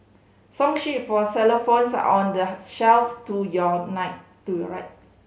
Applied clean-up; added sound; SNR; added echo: none; none; none; none.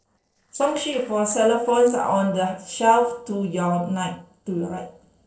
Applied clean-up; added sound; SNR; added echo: neural separator model SepFormer DNS4.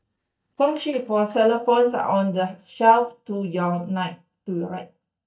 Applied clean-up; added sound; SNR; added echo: neural mask model DeepFilterNet 3.